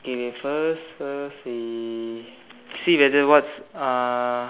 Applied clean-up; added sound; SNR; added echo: none; none; none; none.